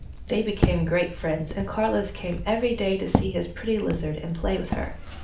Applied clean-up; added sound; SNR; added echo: none; Walk, footsteps; 3 dB; reverberation time 0.4 s.